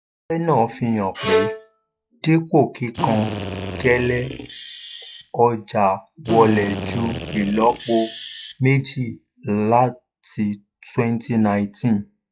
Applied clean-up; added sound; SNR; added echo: classical method log-MMSE.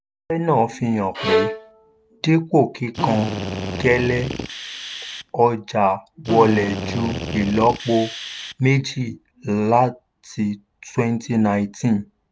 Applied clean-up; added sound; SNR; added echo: none; Bowed string instrument + Drill; 7 dB; none.